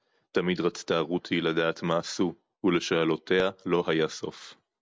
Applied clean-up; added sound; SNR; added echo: none; none; none; none.